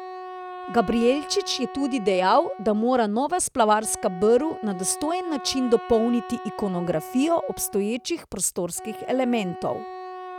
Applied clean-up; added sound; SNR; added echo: none; Wind instrument, woodwind instrument; 13 dB; none.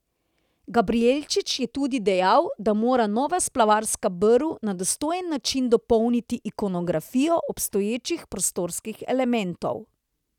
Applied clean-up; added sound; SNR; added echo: none; none; none; none.